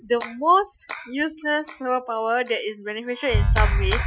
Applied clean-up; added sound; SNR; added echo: classical method Wiener filter.